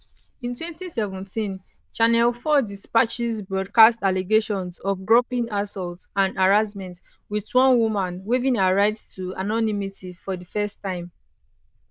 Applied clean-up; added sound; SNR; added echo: neural diffusion model UNIVERSE++.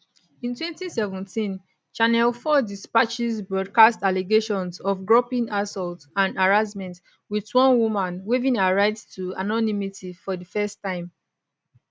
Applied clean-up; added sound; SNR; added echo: none; none; none; none.